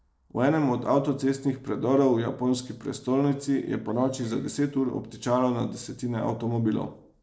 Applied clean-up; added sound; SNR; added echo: neural separator model SepFormer DNS4.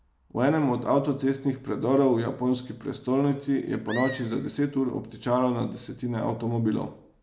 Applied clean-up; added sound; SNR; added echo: none; Animal; 14 dB; none.